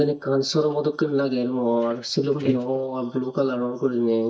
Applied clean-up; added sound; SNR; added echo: neural mask model DeepFilterNet 3.